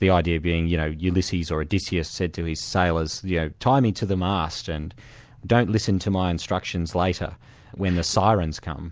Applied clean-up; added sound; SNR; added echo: none; none; none; none.